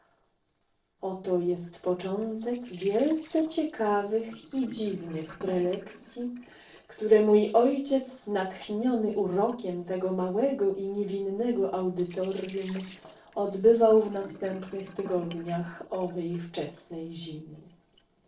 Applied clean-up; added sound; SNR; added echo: neural separator model SepFormer DNS4.